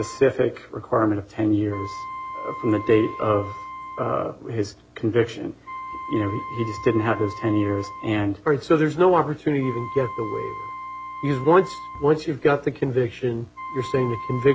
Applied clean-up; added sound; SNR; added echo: none; Wind instrument, woodwind instrument; 13 dB; none.